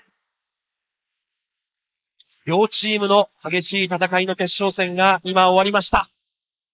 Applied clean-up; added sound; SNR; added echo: neural mask model Resemble Enhance denoiser.